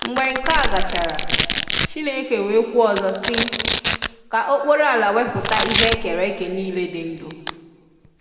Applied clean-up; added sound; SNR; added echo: none; Domestic sounds, home sounds; 3 dB; reverberation time 1.9 s.